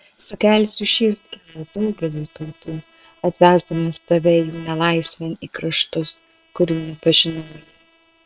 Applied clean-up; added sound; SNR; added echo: neural separator model SepFormer WHAM!.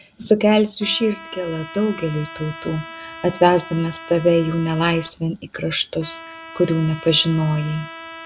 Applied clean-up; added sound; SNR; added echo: none; Trumpet; 16 dB; none.